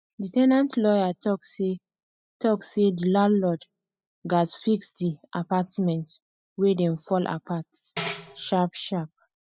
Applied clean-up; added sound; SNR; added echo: classical method spectral subtraction.